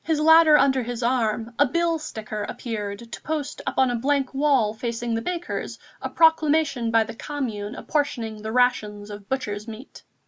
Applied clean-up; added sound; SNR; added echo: none; none; none; none.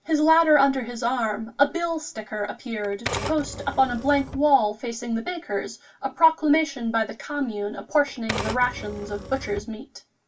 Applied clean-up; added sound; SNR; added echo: none; Typewriter; 10 dB; reverberation time 0.2 s.